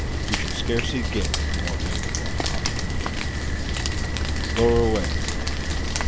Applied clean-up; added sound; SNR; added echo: none; Rain; -5 dB; none.